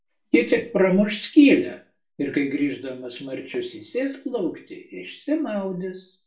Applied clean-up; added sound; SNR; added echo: none; none; none; reverberation time 0.3 s.